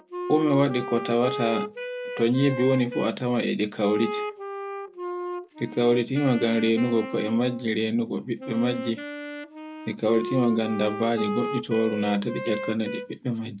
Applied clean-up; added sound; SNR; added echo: none; Wind instrument, woodwind instrument; 9 dB; none.